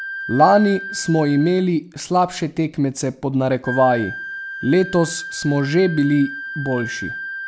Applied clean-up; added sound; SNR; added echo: none; Wind instrument, woodwind instrument; 12 dB; none.